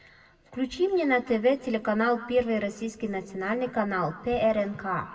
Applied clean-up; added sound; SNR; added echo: none; none; none; reverberation time 1.2 s.